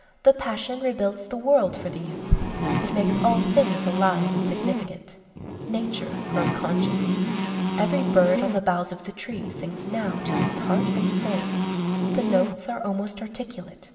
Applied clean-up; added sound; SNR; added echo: none; Buzz; 0 dB; reverberation time 1.9 s.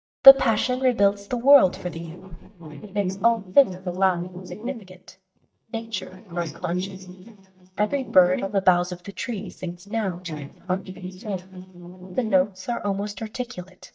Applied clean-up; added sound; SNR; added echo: neural mask model DeepFilterNet 3.